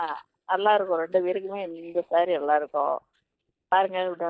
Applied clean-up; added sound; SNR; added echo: neural mask model DeepFilterNet 3.